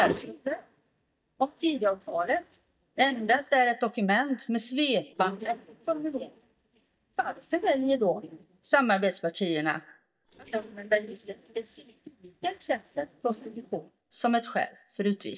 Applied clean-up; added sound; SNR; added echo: neural mask model DeepFilterNet 3.